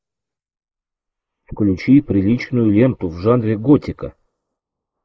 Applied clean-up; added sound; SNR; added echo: neural mask model Resemble Enhance denoiser.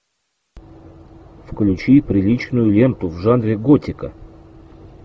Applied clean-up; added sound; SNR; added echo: none; none; none; none.